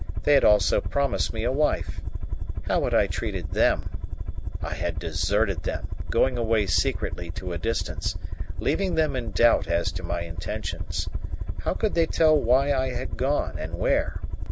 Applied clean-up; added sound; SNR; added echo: none; Aircraft; 2 dB; none.